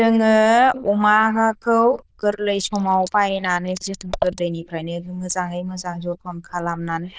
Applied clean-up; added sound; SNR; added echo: neural diffusion model UNIVERSE++.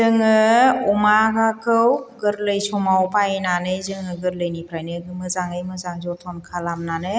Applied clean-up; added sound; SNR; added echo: none; none; none; none.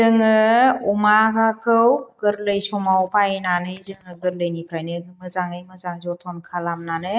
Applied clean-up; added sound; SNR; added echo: neural mask model DeepFilterNet 3.